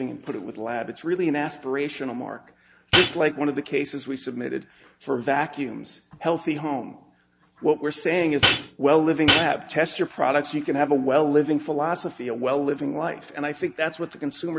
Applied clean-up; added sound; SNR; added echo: none; Hi-hat; -3 dB; none.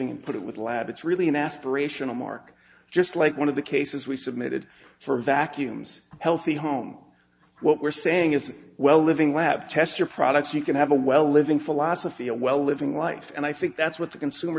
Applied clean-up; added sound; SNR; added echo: none; none; none; none.